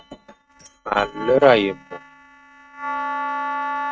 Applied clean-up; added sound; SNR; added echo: neural mask model RNNoise.